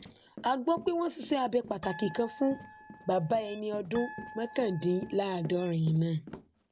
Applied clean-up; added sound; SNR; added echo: none; Run + Harp; 15 dB; none.